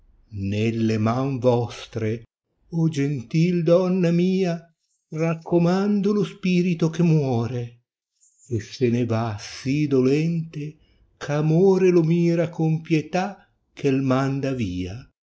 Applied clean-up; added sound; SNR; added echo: neural mask model Resemble Enhance denoiser.